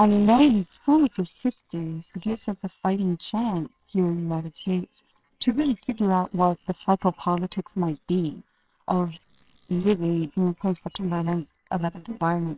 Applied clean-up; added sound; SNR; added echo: neural separator model SepFormer WHAMR!.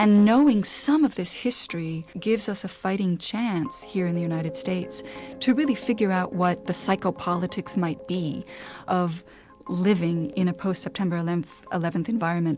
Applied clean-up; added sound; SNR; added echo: none; none; none; none.